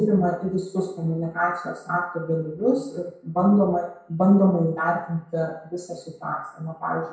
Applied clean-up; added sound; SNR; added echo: none; none; none; reverberation time 0.6 s.